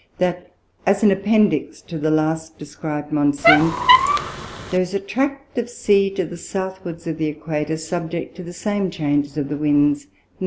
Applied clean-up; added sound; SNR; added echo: none; Squeak; -4 dB; none.